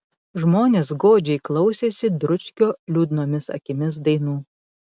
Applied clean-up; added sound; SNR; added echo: none; none; none; none.